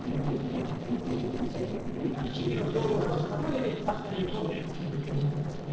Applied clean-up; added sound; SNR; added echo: neural separator model SepFormer DNS4.